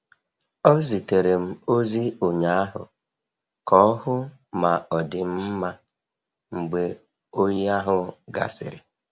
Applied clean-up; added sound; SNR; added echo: none; none; none; none.